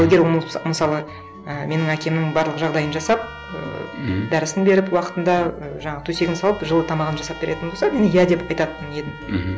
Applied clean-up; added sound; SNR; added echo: none; Trumpet; 18 dB; none.